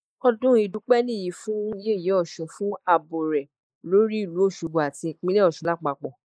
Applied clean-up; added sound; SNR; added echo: neural mask model Resemble Enhance denoiser.